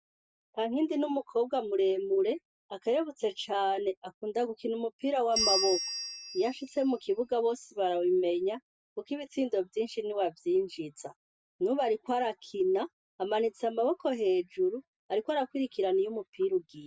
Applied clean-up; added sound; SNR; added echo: none; Bell; 3 dB; none.